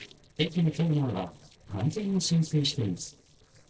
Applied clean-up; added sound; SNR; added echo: neural separator model SepFormer DNS4.